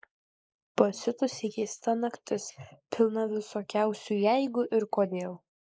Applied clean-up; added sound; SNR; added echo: neural mask model Resemble Enhance denoiser.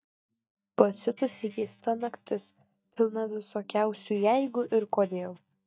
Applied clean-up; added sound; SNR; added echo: neural mask model DeepFilterNet 3.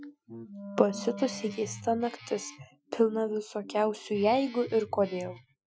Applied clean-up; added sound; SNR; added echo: classical method Wiener filter.